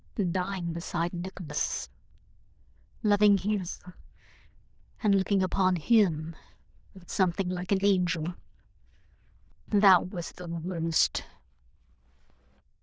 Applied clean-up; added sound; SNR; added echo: neural diffusion model UNIVERSE++.